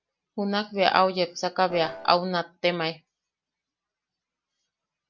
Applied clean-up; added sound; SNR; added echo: none; Piano; 11 dB; none.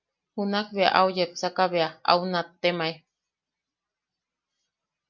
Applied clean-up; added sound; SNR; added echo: none; none; none; none.